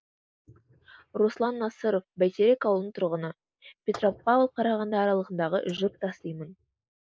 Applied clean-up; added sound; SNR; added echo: neural mask model Resemble Enhance denoiser.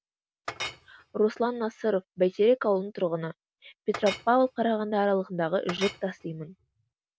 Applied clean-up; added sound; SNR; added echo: none; Chink, clink; 14 dB; none.